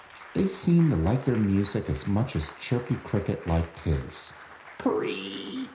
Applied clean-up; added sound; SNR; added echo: none; Applause; 19 dB; reverberation time 0.5 s.